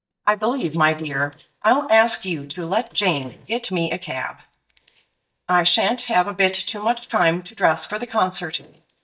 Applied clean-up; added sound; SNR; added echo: neural mask model DeepFilterNet 3.